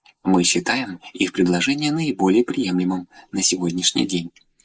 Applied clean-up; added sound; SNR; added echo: neural mask model Resemble Enhance denoiser.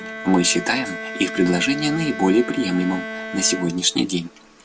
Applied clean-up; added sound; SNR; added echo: none; Bowed string instrument; 10 dB; none.